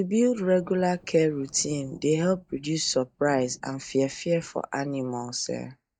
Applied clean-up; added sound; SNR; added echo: neural mask model DeepFilterNet 3.